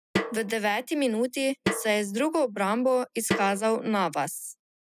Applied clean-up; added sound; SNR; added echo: classical method spectral subtraction.